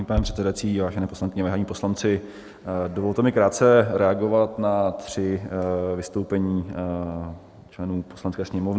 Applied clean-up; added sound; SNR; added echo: none; none; none; none.